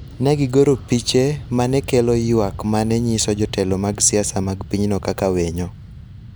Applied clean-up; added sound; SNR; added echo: none; Fixed-wing aircraft, airplane; 15 dB; none.